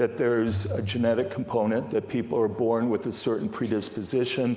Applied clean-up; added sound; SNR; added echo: none; Bowed string instrument; 12 dB; none.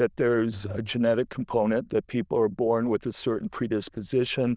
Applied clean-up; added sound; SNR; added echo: neural diffusion model UNIVERSE++.